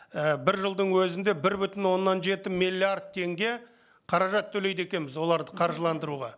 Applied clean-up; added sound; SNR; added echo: none; none; none; none.